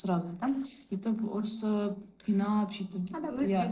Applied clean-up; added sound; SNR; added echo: neural separator model SepFormer DNS4.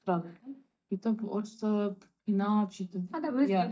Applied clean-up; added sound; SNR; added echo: neural mask model DeepFilterNet 3.